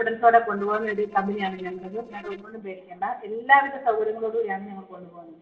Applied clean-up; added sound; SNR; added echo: neural separator model SepFormer DNS4.